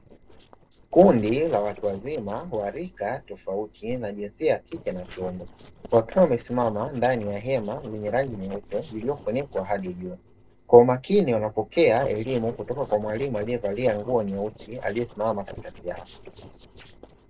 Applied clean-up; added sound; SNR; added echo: neural separator model SepFormer DNS4.